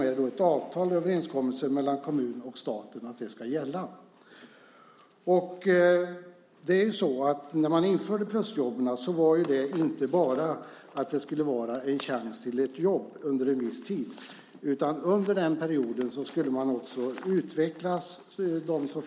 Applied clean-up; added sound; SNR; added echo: none; none; none; none.